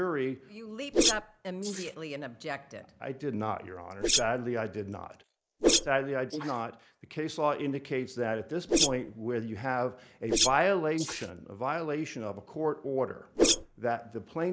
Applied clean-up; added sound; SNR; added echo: neural mask model Resemble Enhance denoiser.